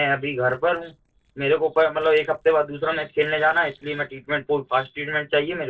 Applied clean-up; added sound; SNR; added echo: neural separator model SepFormer DNS4.